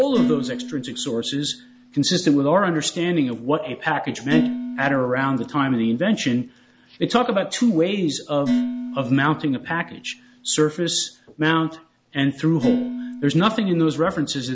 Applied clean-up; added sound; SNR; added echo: none; Dishes, pots, and pans; 8 dB; none.